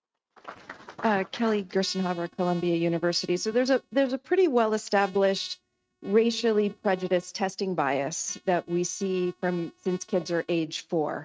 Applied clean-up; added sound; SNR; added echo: neural mask model RNNoise.